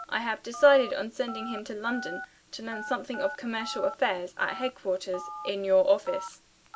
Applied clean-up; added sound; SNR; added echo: none; Telephone; 13 dB; none.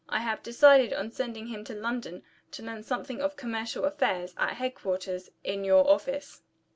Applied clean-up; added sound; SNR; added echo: none; none; none; none.